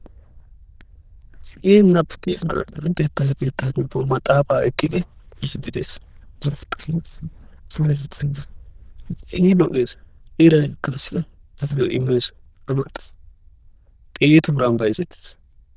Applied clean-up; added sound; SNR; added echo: neural diffusion model UNIVERSE++.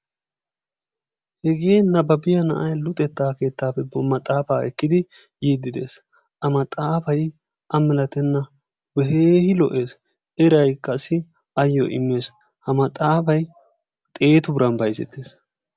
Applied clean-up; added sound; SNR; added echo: none; none; none; none.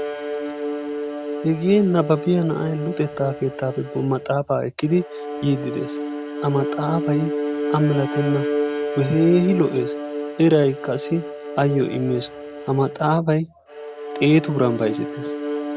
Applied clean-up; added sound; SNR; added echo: none; Bowed string instrument; 6 dB; none.